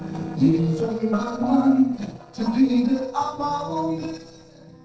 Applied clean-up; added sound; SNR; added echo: neural separator model SepFormer DNS4.